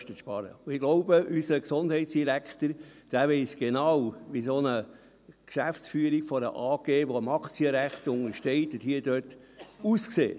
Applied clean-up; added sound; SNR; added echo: none; none; none; none.